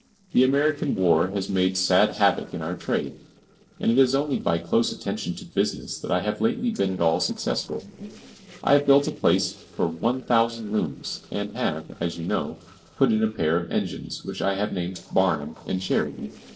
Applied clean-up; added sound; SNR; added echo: neural separator model SepFormer DNS4.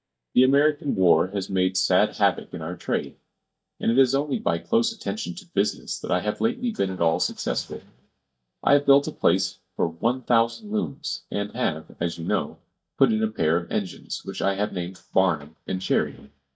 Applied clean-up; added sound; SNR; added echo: neural mask model DeepFilterNet 3.